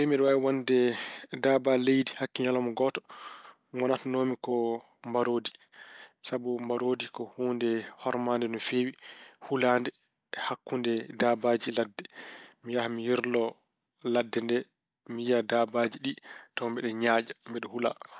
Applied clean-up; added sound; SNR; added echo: none; none; none; none.